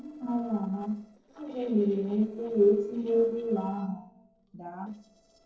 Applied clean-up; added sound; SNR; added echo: neural separator model SepFormer DNS4.